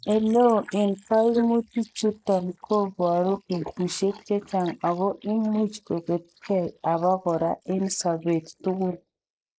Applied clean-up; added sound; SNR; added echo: neural mask model Resemble Enhance denoiser.